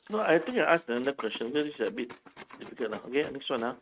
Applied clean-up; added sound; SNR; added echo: neural mask model RNNoise.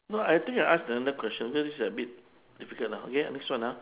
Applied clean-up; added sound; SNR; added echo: none; none; none; none.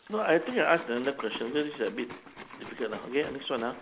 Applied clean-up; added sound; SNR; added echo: none; Liquid; 17 dB; none.